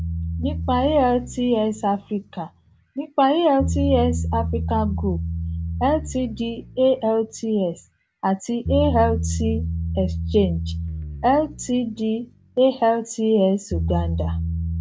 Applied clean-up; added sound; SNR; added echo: none; Bass guitar; 5 dB; none.